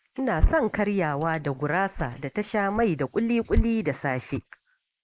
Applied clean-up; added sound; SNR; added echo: neural mask model Resemble Enhance denoiser.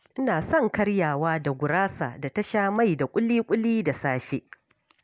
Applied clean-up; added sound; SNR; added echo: none; none; none; none.